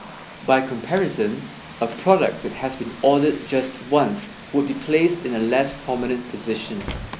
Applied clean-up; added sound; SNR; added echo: none; Slam + Vehicle; 15 dB; none.